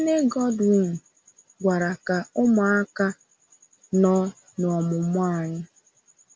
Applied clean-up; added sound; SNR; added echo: none; none; none; none.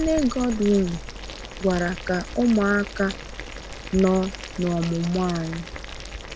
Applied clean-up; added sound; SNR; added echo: none; Boiling; 11 dB; none.